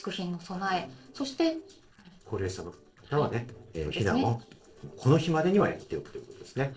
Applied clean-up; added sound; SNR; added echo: neural separator model SepFormer DNS4.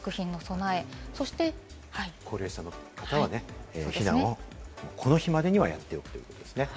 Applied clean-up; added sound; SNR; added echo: none; none; none; none.